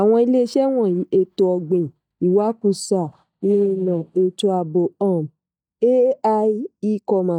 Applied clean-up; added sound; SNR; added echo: neural mask model DeepFilterNet 3.